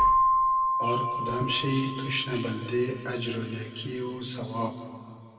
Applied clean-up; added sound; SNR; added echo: none; Keyboard (musical); -2 dB; reverberation time 2.2 s.